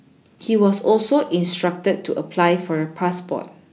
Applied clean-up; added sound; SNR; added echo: none; none; none; none.